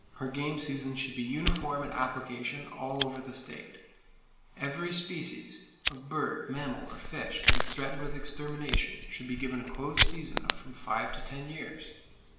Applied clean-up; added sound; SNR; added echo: none; Fire; -3 dB; reverberation time 1.1 s.